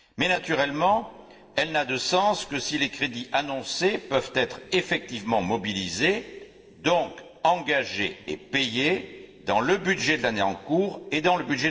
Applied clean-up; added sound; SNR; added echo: neural separator model SepFormer DNS4.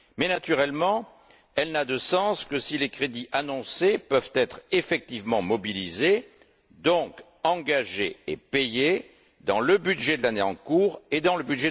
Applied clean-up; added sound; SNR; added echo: none; none; none; none.